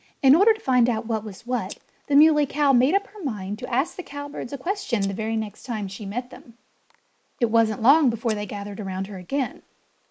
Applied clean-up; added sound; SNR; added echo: neural mask model Resemble Enhance denoiser.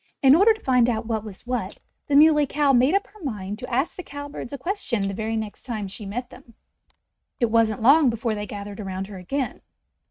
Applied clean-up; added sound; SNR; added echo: neural mask model RNNoise.